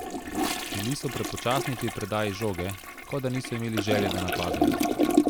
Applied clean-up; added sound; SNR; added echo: none; Toilet flush; -2 dB; none.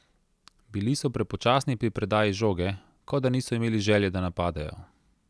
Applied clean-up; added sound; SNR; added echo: none; none; none; none.